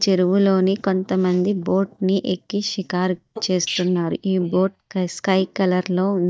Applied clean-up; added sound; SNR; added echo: neural mask model DeepFilterNet 3.